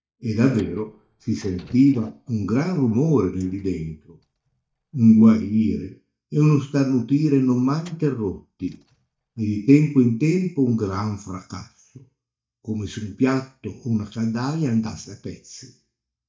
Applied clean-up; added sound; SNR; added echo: neural mask model DeepFilterNet 3.